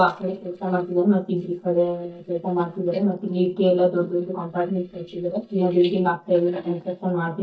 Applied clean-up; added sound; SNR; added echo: neural mask model DeepFilterNet 3.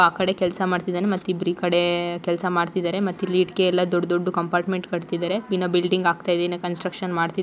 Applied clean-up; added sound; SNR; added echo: none; none; none; none.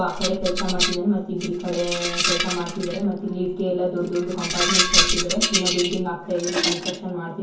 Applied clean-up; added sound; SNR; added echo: none; Rattle; 0 dB; reverberation time 0.6 s.